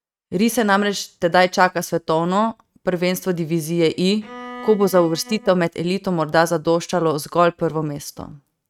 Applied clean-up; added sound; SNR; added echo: neural mask model RNNoise.